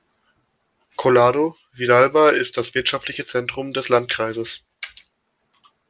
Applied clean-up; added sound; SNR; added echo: none; none; none; none.